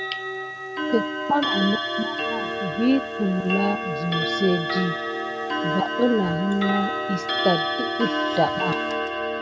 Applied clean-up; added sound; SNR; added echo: none; Clock; 1 dB; none.